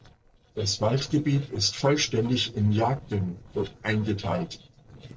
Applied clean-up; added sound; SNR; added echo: neural separator model SepFormer DNS4.